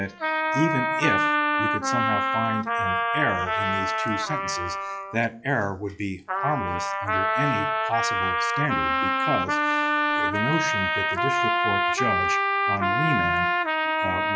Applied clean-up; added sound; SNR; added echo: classical method log-MMSE.